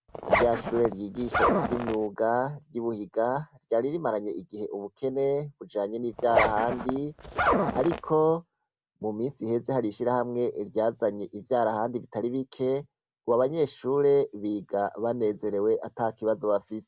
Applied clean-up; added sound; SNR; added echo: none; Zipper (clothing); 0 dB; none.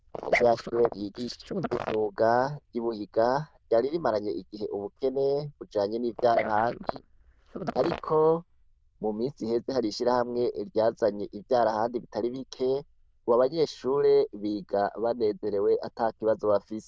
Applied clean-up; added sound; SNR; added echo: neural diffusion model UNIVERSE++.